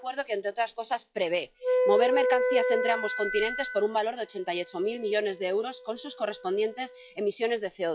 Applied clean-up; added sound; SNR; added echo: classical method log-MMSE.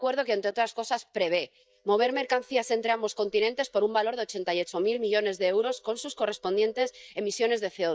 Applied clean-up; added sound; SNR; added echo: neural mask model DeepFilterNet 3.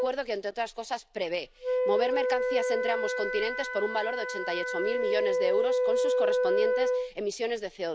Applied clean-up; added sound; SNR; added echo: none; Wind instrument, woodwind instrument; -3 dB; none.